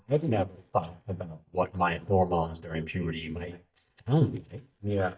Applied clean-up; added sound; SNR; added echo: neural mask model DeepFilterNet 3.